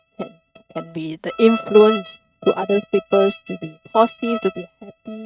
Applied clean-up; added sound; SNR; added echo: neural mask model RNNoise.